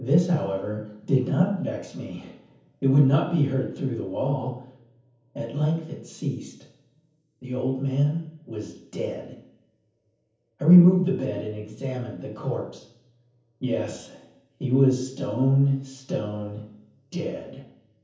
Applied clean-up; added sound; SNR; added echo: none; none; none; reverberation time 0.7 s.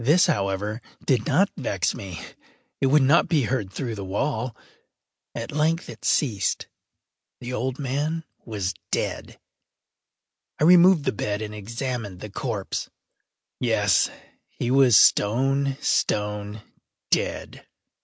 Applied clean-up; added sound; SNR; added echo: none; none; none; none.